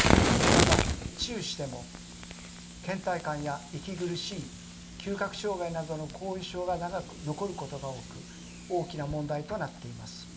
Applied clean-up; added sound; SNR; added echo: none; Fire; -3 dB; reverberation time 0.6 s.